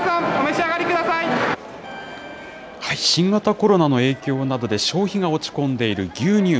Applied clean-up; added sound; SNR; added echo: none; none; none; none.